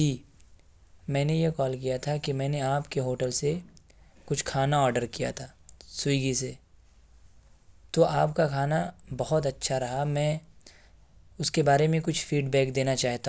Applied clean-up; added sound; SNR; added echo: none; none; none; none.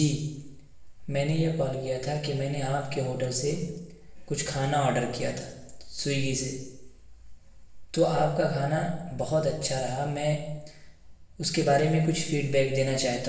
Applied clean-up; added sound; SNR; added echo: none; none; none; reverberation time 0.9 s.